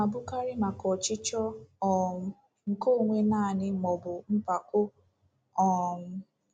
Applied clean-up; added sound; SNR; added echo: none; none; none; none.